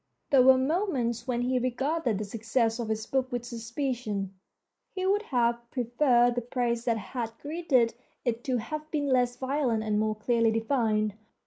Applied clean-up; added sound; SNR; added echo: neural mask model Resemble Enhance denoiser.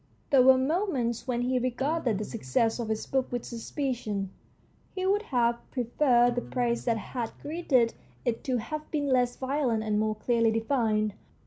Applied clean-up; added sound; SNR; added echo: none; Acoustic guitar; 18 dB; none.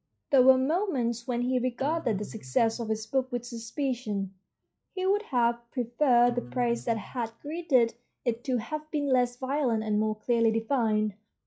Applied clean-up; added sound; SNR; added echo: classical method log-MMSE.